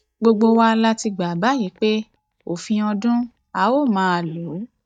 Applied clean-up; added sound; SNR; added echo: neural mask model DeepFilterNet 3.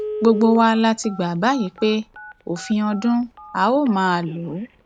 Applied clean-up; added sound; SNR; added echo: none; Telephone; 14 dB; none.